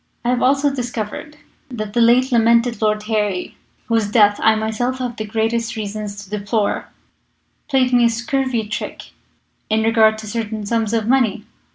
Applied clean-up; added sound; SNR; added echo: none; none; none; none.